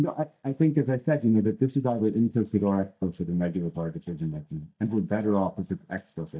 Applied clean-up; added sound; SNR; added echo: neural mask model DeepFilterNet 3.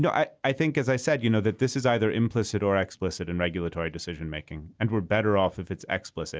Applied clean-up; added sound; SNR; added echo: none; none; none; none.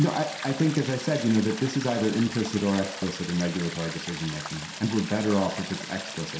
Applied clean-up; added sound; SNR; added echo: none; Stream; 10 dB; reverberation time 0.7 s.